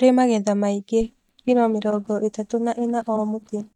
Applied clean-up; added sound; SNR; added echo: neural mask model DeepFilterNet 3.